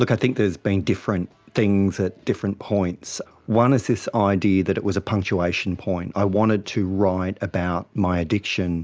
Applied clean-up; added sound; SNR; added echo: none; none; none; none.